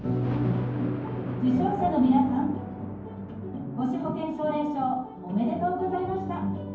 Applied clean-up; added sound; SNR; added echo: none; Thunder; 13 dB; reverberation time 0.9 s.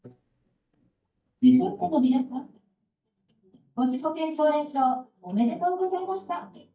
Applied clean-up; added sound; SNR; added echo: neural mask model DeepFilterNet 3.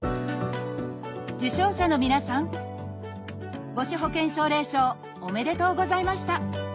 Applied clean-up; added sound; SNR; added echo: none; none; none; none.